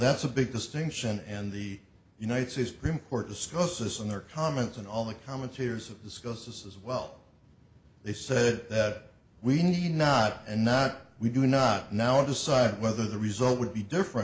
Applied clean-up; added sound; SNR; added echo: none; none; none; none.